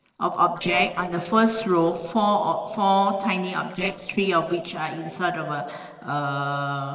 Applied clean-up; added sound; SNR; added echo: neural separator model SepFormer DNS4.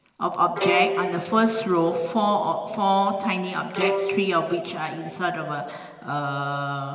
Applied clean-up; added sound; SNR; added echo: none; Bowed string instrument; 6 dB; reverberation time 1.9 s.